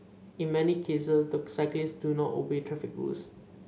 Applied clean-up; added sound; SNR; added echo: none; none; none; none.